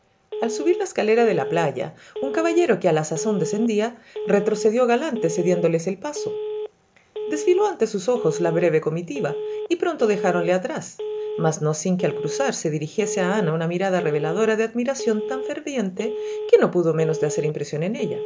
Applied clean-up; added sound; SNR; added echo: none; Telephone; 8 dB; none.